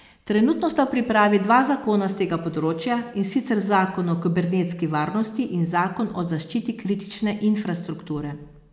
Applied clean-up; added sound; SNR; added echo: none; none; none; none.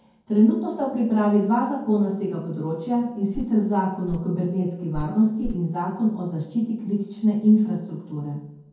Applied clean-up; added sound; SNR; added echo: none; Walk, footsteps; 15 dB; reverberation time 0.6 s.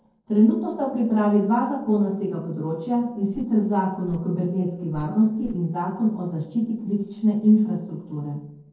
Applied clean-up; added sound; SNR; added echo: neural separator model SepFormer DNS4.